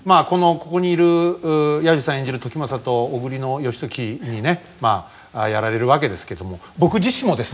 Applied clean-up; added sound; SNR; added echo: none; none; none; none.